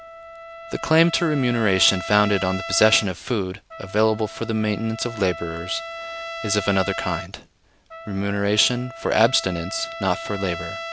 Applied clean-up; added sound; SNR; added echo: none; Trumpet; 11 dB; none.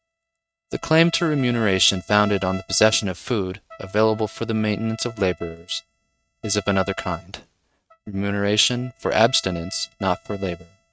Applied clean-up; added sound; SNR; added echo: neural mask model RNNoise.